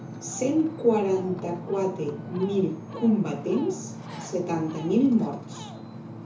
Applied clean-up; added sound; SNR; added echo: none; Ocean; 12 dB; reverberation time 0.6 s.